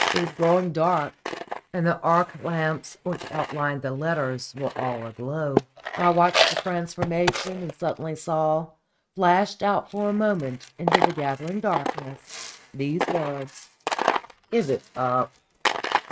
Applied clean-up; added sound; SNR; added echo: neural mask model RNNoise.